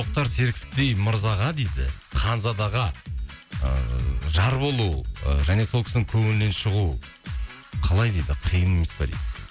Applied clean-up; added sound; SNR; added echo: none; none; none; none.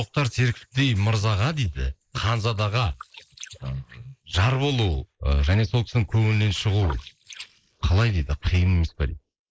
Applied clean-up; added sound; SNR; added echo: neural mask model Resemble Enhance denoiser.